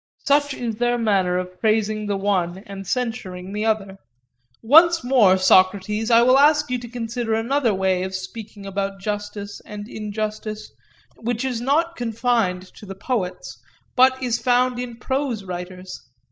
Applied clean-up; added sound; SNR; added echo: neural mask model DeepFilterNet 3.